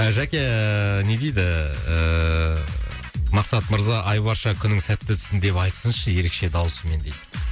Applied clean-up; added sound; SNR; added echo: none; none; none; none.